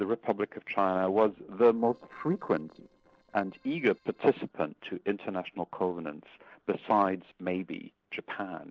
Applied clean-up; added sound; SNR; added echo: neural separator model SepFormer DNS4.